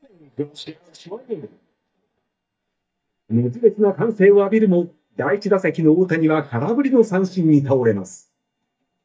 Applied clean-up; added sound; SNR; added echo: neural mask model DeepFilterNet 3.